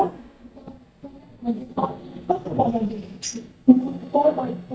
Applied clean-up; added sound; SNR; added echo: neural mask model DeepFilterNet 3.